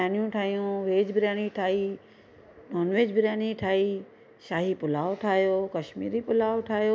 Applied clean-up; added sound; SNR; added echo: none; none; none; none.